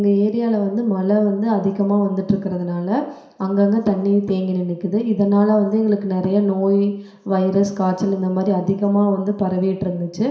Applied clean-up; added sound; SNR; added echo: none; none; none; reverberation time 0.7 s.